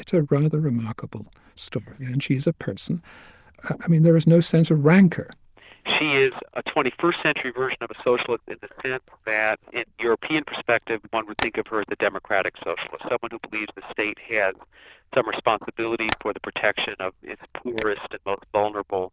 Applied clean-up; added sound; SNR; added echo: neural diffusion model UNIVERSE++.